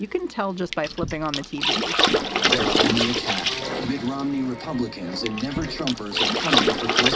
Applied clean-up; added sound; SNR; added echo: none; Water / Splash, splatter; -3 dB; none.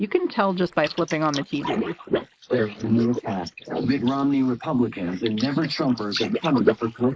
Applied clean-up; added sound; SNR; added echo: neural mask model Resemble Enhance denoiser.